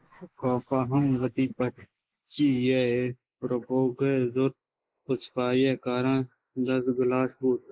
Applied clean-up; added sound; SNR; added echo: neural mask model Resemble Enhance denoiser.